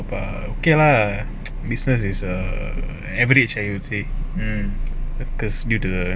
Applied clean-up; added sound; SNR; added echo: none; none; none; none.